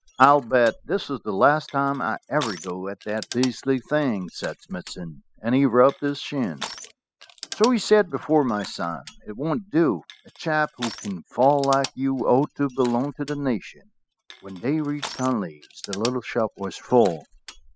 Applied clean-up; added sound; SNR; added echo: classical method spectral subtraction.